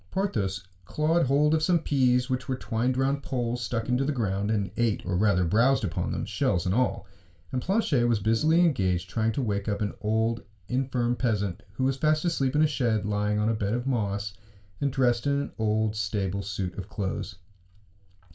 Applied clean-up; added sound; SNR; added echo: none; Organ; 13 dB; reverberation time 0.2 s.